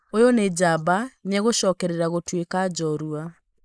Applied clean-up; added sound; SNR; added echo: neural mask model Resemble Enhance denoiser.